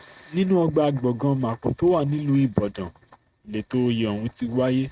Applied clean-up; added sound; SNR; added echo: neural mask model RNNoise.